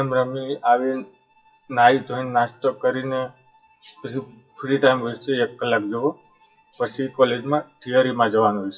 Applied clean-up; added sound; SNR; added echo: classical method WPE with log-MMSE.